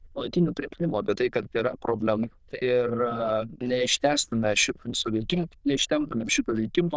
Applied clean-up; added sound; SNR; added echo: neural diffusion model UNIVERSE++.